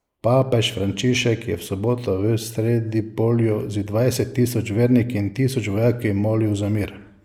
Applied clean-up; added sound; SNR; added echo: neural mask model Resemble Enhance denoiser.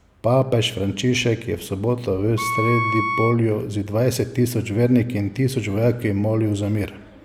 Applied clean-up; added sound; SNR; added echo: none; Wind instrument, woodwind instrument; 5 dB; none.